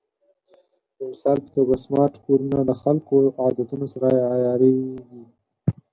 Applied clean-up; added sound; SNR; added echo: none; none; none; none.